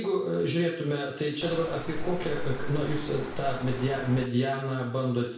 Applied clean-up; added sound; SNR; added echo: none; Cricket; -2 dB; reverberation time 0.6 s.